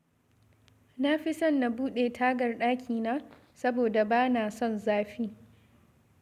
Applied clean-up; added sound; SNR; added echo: none; none; none; none.